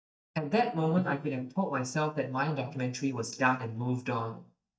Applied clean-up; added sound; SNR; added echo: neural mask model DeepFilterNet 3.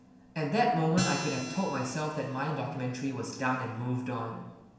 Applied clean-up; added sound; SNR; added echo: none; Acoustic guitar; 12 dB; reverberation time 1.1 s.